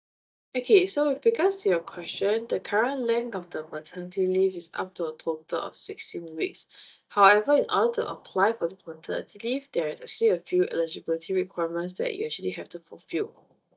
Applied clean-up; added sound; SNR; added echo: neural mask model DeepFilterNet 3.